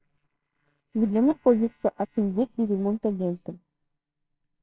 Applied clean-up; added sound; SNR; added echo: neural separator model SepFormer WHAMR!.